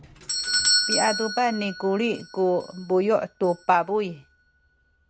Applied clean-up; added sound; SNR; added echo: none; Doorbell; 4 dB; none.